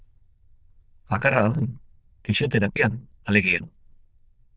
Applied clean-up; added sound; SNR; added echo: neural diffusion model UNIVERSE++.